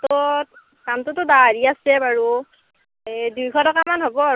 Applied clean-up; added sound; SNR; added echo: none; none; none; none.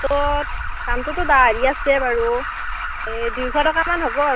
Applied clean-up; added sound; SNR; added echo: none; Alarm; 5 dB; none.